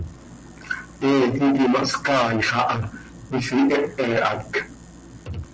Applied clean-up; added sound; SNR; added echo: none; none; none; none.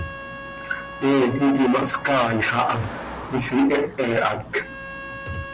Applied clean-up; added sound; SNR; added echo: none; Harmonica + Car passing by; 13 dB; none.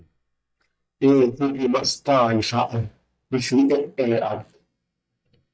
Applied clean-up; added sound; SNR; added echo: neural mask model DeepFilterNet 3.